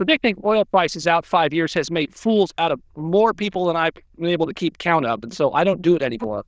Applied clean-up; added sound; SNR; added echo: neural diffusion model UNIVERSE++.